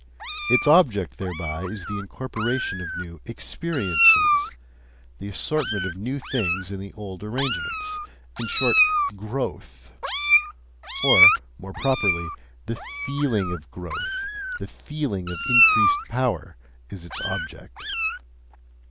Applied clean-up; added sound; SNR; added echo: none; Meow; -2 dB; none.